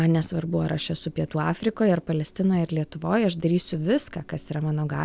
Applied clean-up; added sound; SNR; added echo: none; none; none; none.